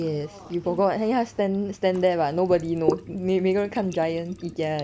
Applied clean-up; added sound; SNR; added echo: none; Trickle, dribble / Sink (filling or washing); 12 dB; none.